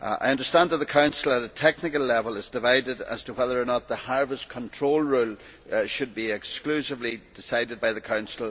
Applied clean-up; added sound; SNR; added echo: none; none; none; none.